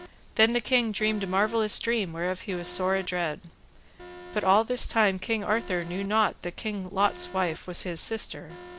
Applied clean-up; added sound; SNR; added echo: none; Alarm; 19 dB; none.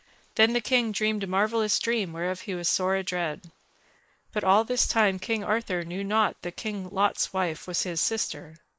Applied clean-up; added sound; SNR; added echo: neural mask model Resemble Enhance denoiser.